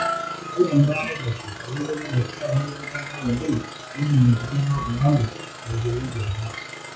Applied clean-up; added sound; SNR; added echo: classical method WPE with log-MMSE.